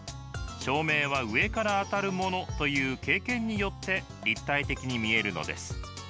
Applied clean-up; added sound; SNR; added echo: none; none; none; none.